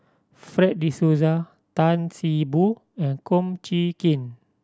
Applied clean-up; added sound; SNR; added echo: none; none; none; none.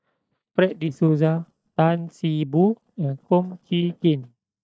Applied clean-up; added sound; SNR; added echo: neural mask model DeepFilterNet 3.